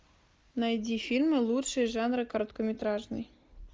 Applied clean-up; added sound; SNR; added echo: none; none; none; none.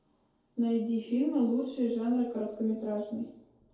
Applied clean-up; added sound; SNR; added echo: none; none; none; reverberation time 2.3 s.